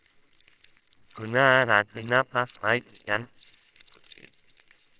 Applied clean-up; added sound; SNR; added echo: neural separator model SepFormer WHAMR!.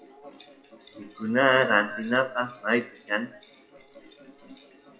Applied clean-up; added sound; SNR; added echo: classical method WPE with log-MMSE.